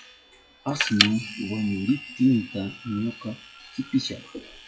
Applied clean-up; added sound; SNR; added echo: classical method WPE with log-MMSE.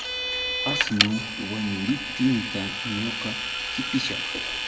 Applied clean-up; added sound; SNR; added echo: none; Vehicle; 0 dB; reverberation time 0.9 s.